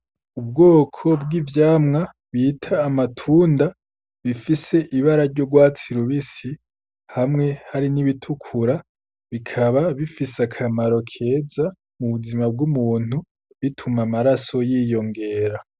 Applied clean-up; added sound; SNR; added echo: none; none; none; none.